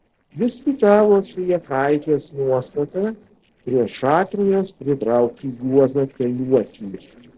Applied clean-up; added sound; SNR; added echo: neural separator model SepFormer DNS4.